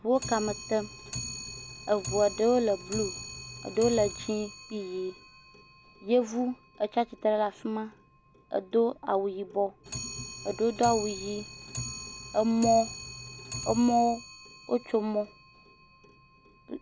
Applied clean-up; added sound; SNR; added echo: none; Clock; 12 dB; none.